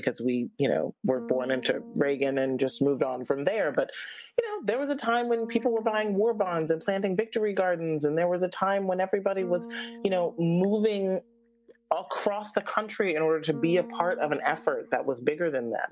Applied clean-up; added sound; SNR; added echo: none; Bass guitar; 19 dB; none.